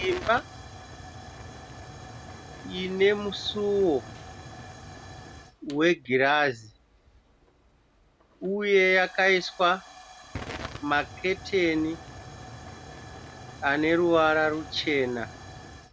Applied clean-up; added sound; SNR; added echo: none; Tick / Hiss / Explosion / Fire; 15 dB; none.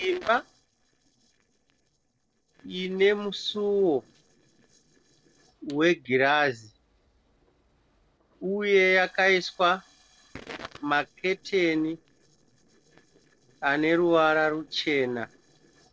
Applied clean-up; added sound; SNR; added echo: neural separator model SepFormer DNS4.